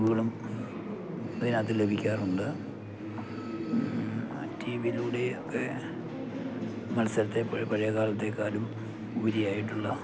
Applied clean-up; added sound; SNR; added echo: none; none; none; none.